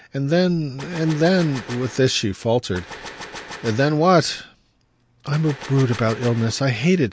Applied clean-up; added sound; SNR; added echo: none; Gunshot, gunfire; 17 dB; none.